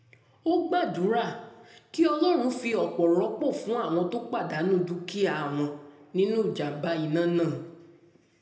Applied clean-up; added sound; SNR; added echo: none; none; none; reverberation time 0.6 s.